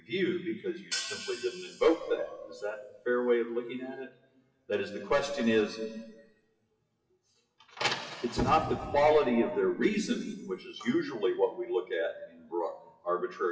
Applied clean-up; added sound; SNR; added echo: classical method WPE with log-MMSE.